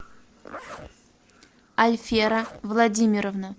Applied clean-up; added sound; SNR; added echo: neural separator model SepFormer DNS4.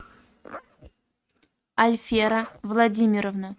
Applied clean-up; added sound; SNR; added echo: neural mask model RNNoise.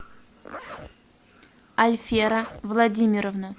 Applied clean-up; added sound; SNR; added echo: none; Zipper (clothing); 18 dB; none.